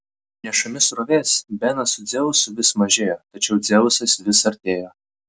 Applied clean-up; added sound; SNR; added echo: none; none; none; none.